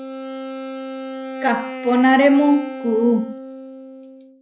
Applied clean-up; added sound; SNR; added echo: none; Wind instrument, woodwind instrument; 11 dB; none.